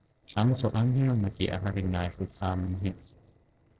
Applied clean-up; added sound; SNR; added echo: neural separator model SepFormer DNS4.